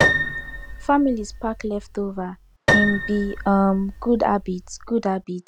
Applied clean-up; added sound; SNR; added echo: none; Piano; 3 dB; none.